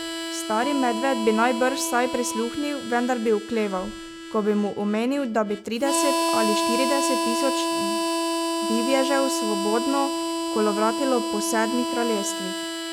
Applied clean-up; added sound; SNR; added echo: none; Harmonica; 2 dB; none.